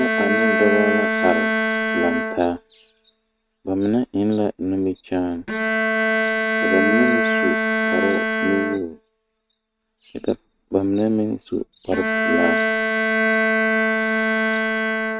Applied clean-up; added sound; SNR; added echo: neural mask model RNNoise.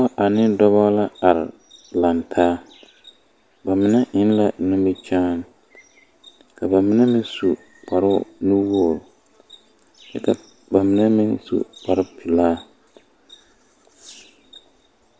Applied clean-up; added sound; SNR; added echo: none; none; none; none.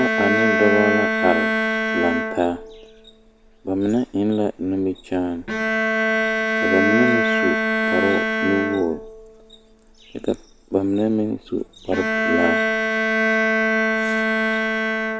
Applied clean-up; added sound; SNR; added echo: none; Bowed string instrument; -2 dB; none.